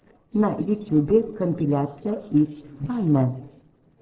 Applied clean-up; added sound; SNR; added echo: neural separator model SepFormer DNS4.